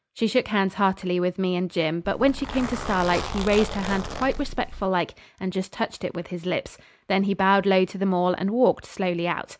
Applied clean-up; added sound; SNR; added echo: none; Zipper (clothing); 8 dB; none.